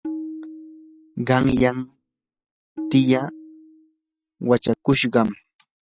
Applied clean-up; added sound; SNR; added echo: classical method log-MMSE.